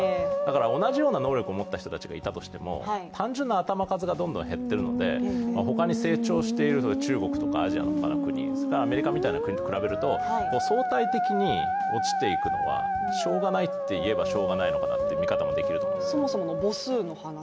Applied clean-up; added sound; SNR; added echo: none; Musical instrument; -1 dB; none.